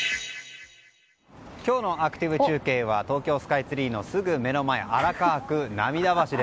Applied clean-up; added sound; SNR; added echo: none; none; none; none.